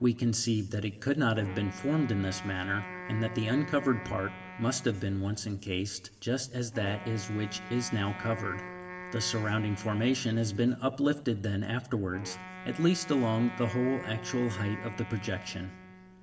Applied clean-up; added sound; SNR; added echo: none; Wind instrument, woodwind instrument; 14 dB; reverberation time 1.6 s.